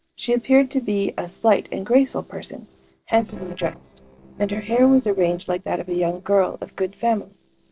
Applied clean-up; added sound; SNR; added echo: neural separator model SepFormer DNS4.